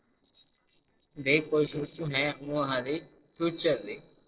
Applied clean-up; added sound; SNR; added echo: neural separator model SepFormer DNS4.